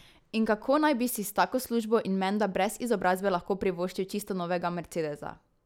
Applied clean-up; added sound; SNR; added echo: none; none; none; none.